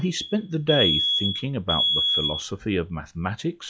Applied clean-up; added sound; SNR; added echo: classical method log-MMSE.